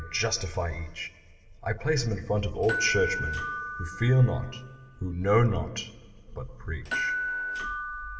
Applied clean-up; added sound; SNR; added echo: none; Door / Bell; 7 dB; reverberation time 1.9 s.